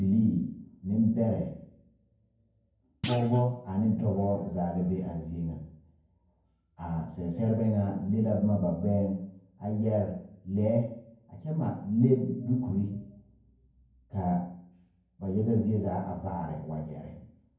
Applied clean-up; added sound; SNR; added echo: none; Thump, thud; 10 dB; reverberation time 0.9 s.